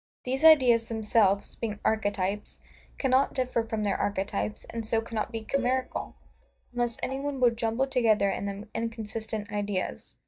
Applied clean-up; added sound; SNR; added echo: neural mask model DeepFilterNet 3.